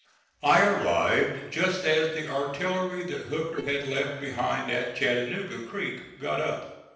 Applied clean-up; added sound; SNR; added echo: neural separator model SepFormer DNS4.